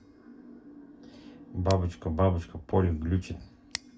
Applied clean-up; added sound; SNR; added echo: none; Scissors; 19 dB; reverberation time 0.2 s.